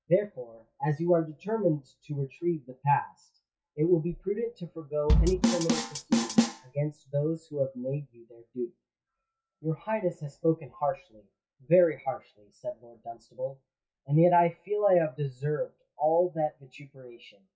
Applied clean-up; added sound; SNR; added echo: classical method WPE with log-MMSE.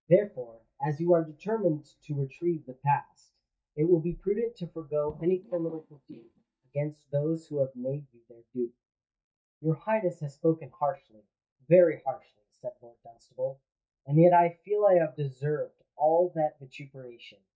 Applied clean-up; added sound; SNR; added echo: neural mask model DeepFilterNet 3.